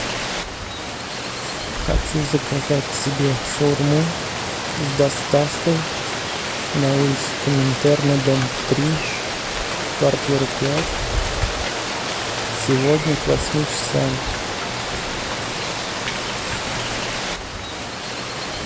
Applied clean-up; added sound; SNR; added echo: none; Rain; 2 dB; none.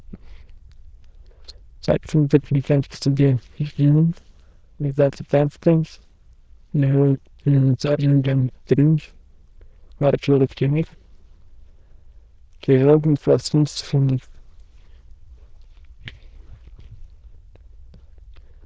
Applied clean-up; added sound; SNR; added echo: neural diffusion model UNIVERSE++.